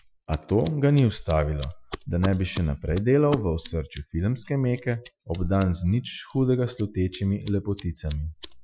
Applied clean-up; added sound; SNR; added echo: classical method Wiener filter.